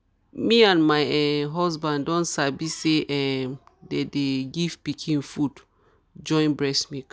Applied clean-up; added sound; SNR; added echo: none; none; none; none.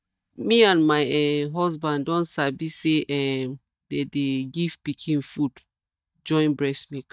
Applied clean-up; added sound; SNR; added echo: neural mask model DeepFilterNet 3.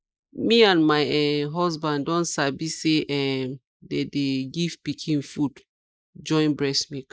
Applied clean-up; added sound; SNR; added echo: neural mask model Resemble Enhance denoiser.